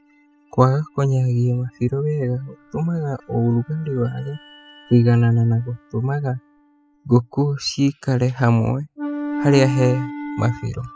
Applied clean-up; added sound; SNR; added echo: classical method spectral subtraction.